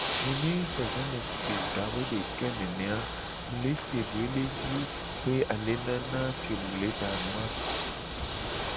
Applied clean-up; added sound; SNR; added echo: none; Ocean / Boat, Water vehicle; 1 dB; none.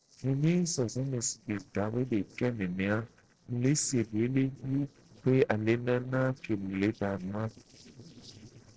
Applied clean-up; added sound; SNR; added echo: neural separator model SepFormer DNS4.